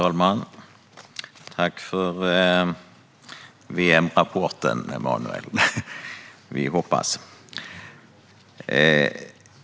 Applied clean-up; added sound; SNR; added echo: none; none; none; none.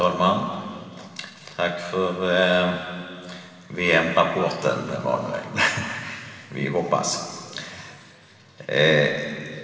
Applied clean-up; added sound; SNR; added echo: none; none; none; reverberation time 2.5 s.